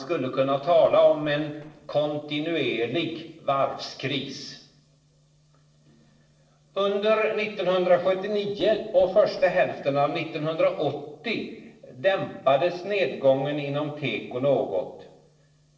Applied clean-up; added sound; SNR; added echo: neural separator model SepFormer DNS4.